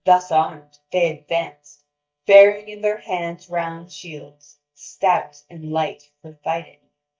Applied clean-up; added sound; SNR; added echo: neural mask model DeepFilterNet 3.